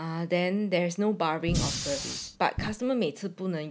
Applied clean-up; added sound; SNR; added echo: none; Fire; 4 dB; none.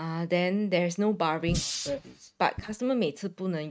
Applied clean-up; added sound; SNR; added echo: neural mask model RNNoise.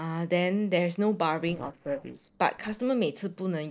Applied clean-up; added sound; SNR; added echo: neural separator model SepFormer DNS4.